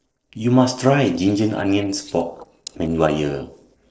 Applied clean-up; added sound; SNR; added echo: neural separator model SepFormer DNS4.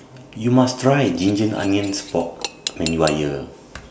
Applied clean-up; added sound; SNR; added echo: none; Cutlery, silverware / Dishes, pots, and pans; 13 dB; reverberation time 0.3 s.